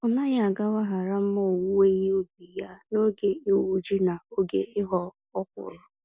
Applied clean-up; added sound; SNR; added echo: none; none; none; none.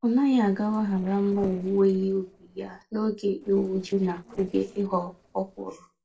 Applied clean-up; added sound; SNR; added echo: neural separator model SepFormer DNS4.